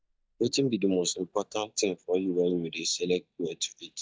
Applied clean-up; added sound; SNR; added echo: neural mask model DeepFilterNet 3.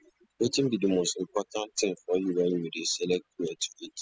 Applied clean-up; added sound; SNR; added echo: classical method spectral subtraction.